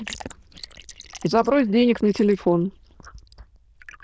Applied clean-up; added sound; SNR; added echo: neural diffusion model UNIVERSE++.